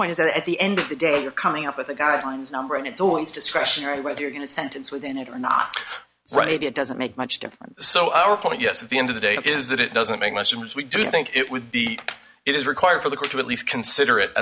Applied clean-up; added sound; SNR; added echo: none; none; none; none.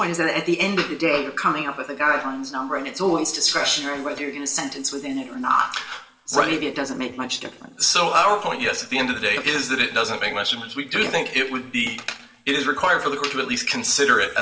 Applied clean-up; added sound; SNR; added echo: none; none; none; reverberation time 1.3 s.